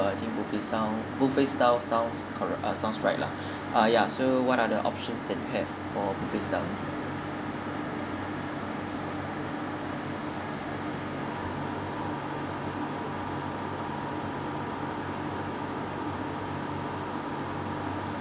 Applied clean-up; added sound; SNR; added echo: none; none; none; none.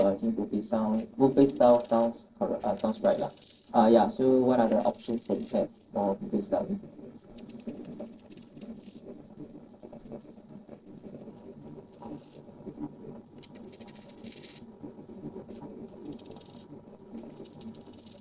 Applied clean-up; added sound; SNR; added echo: neural separator model SepFormer DNS4.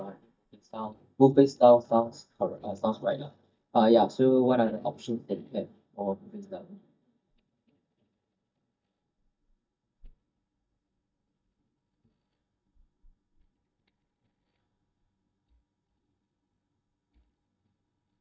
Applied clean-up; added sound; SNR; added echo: neural mask model DeepFilterNet 3.